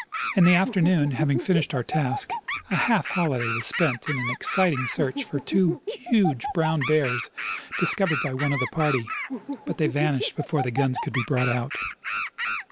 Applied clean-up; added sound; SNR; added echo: none; Animal; 6 dB; none.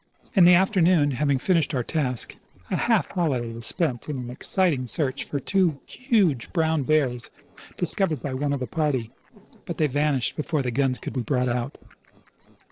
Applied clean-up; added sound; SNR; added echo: neural separator model SepFormer DNS4.